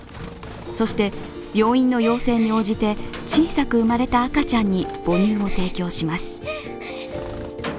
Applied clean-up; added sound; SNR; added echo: none; Gasp + Bird; 13 dB; none.